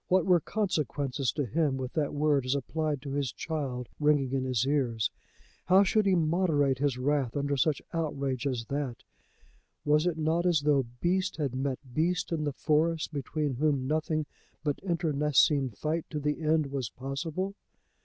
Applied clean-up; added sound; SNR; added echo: none; none; none; none.